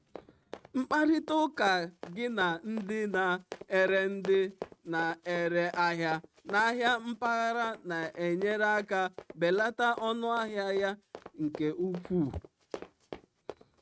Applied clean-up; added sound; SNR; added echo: neural mask model RNNoise.